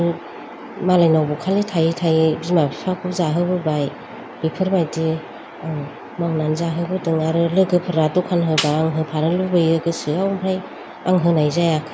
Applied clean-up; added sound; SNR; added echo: none; Snare drum; 11 dB; none.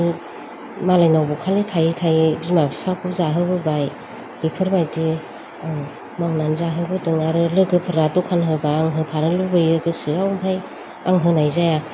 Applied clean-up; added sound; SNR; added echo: none; none; none; none.